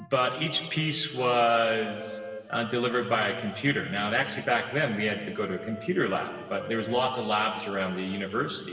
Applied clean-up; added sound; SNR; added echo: none; Wind instrument, woodwind instrument; 17 dB; reverberation time 1.9 s.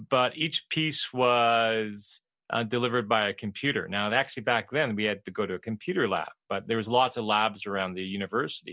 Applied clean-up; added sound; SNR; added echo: none; none; none; none.